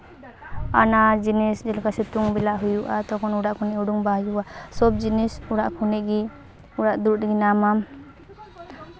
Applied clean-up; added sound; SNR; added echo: none; Boom; 15 dB; none.